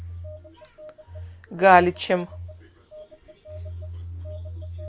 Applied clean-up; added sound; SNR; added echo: none; Telephone; 12 dB; none.